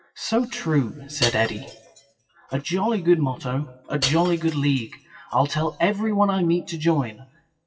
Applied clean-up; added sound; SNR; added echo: classical method WPE with log-MMSE.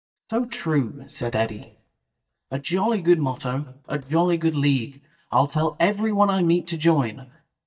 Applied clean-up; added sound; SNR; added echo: neural mask model DeepFilterNet 3.